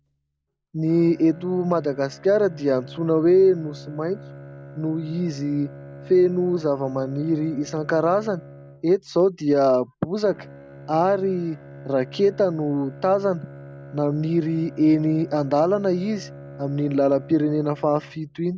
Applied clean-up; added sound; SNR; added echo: none; Bowed string instrument; 18 dB; none.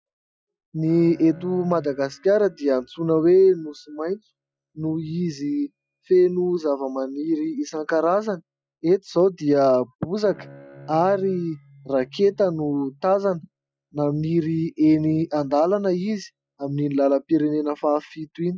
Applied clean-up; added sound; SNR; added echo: classical method Wiener filter.